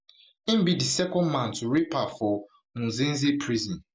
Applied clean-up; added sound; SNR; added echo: none; none; none; none.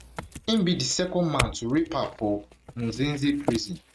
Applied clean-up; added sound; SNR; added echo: neural mask model RNNoise.